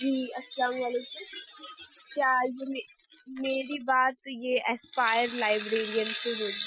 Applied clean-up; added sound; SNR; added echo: classical method Wiener filter.